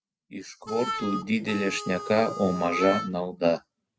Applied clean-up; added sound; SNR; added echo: none; Harmonica; 7 dB; none.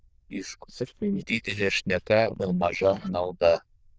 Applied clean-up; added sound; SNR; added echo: neural diffusion model UNIVERSE++.